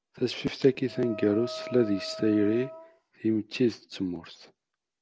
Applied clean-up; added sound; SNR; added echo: none; Wind instrument, woodwind instrument; 13 dB; none.